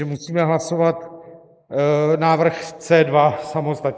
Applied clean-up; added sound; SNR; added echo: neural mask model Resemble Enhance denoiser.